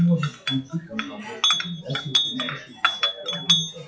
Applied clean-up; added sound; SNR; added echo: classical method WPE with log-MMSE.